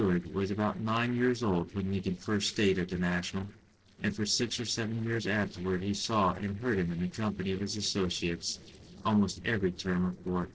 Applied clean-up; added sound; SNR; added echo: neural separator model SepFormer DNS4.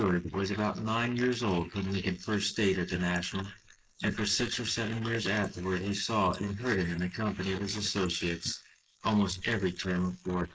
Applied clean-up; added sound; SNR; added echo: neural mask model Resemble Enhance denoiser.